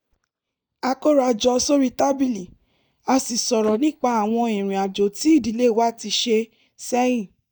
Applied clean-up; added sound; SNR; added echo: neural mask model DeepFilterNet 3.